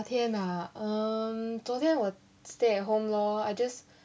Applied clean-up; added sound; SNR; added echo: none; none; none; none.